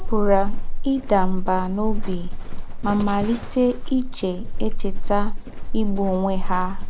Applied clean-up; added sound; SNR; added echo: none; Livestock, farm animals, working animals; -3 dB; none.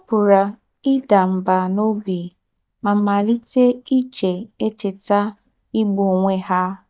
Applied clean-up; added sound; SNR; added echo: neural mask model DeepFilterNet 3.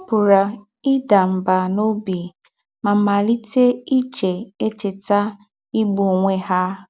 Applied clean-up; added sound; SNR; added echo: none; none; none; none.